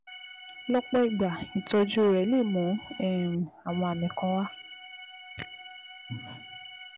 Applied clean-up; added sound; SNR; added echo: none; Organ; 14 dB; none.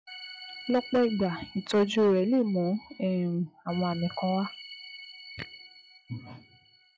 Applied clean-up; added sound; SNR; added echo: classical method log-MMSE.